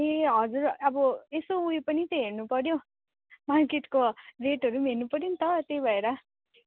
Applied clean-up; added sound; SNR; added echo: none; none; none; none.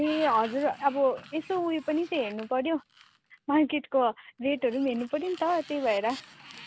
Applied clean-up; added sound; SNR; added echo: none; Sliding door; 20 dB; none.